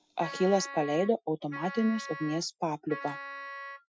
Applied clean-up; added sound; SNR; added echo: classical method Wiener filter.